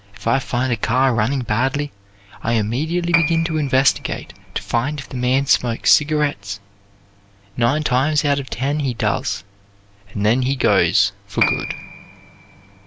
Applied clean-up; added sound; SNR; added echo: none; Piano; 13 dB; none.